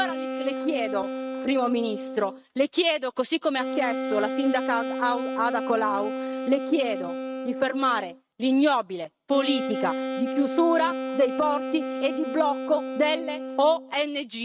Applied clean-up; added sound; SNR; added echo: neural mask model RNNoise.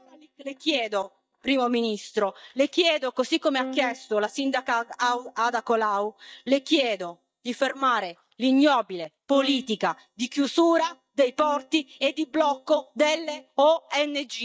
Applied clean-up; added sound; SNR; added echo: neural mask model DeepFilterNet 3.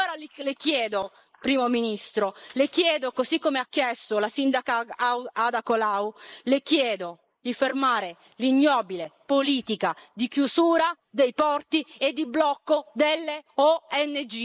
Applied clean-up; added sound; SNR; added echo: neural mask model Resemble Enhance denoiser.